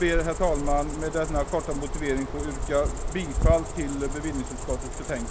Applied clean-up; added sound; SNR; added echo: none; Cricket; 1 dB; none.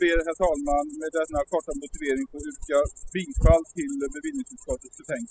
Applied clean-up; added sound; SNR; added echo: classical method spectral subtraction.